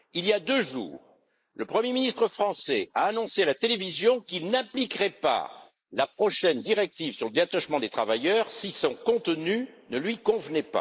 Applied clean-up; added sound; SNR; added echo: neural mask model Resemble Enhance denoiser.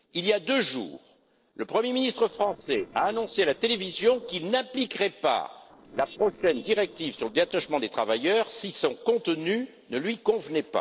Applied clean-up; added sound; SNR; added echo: neural separator model SepFormer DNS4.